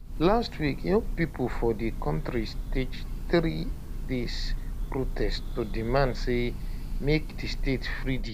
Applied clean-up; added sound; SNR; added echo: none; Bird / Breathing; 1 dB; none.